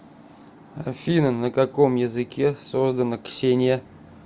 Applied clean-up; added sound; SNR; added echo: none; none; none; none.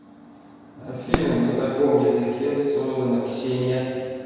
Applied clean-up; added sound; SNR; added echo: none; Fireworks; 10 dB; reverberation time 1.9 s.